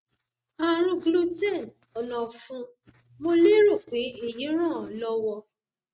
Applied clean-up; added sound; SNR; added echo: neural mask model RNNoise.